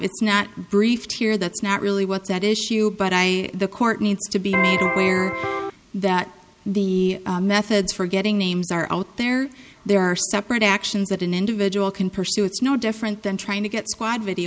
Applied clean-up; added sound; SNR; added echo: none; Electric guitar; 1 dB; none.